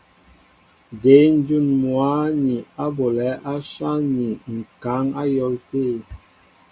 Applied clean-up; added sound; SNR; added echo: none; none; none; none.